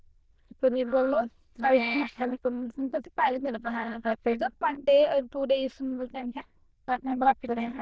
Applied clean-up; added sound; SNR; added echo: neural diffusion model UNIVERSE++.